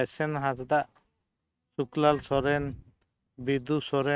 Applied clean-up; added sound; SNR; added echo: neural mask model RNNoise.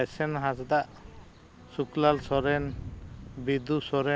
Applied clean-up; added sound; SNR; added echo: none; Thunder; 15 dB; none.